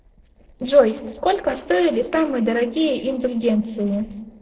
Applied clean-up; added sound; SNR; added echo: neural separator model SepFormer DNS4.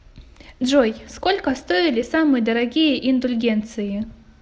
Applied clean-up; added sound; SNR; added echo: none; none; none; none.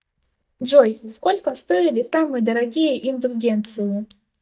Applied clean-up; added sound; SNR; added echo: neural mask model DeepFilterNet 3.